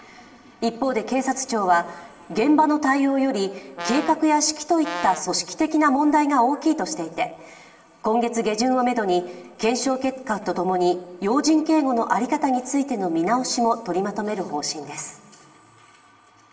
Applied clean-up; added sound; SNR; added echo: none; Brass instrument; 11 dB; reverberation time 2.0 s.